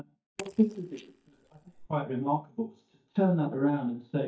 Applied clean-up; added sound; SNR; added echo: neural mask model DeepFilterNet 3.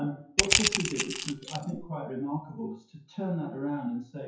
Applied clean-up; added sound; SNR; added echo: classical method WPE with log-MMSE.